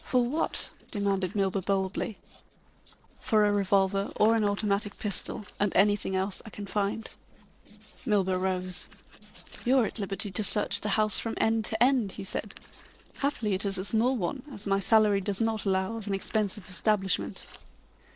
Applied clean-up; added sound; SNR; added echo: neural separator model SepFormer DNS4.